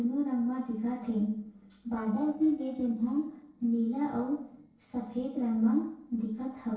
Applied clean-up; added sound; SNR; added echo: neural separator model SepFormer DNS4.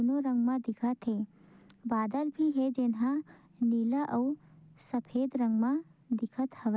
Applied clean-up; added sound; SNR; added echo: none; none; none; none.